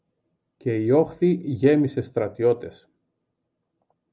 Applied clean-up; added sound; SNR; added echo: none; none; none; none.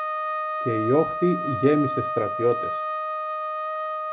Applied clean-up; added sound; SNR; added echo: none; Wind instrument, woodwind instrument; 2 dB; none.